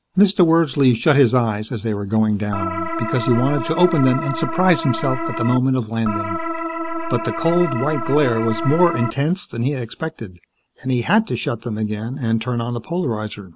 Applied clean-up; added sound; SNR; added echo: none; Organ; 5 dB; none.